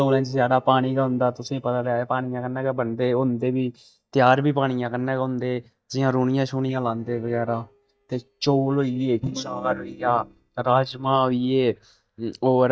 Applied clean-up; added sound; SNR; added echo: neural mask model DeepFilterNet 3.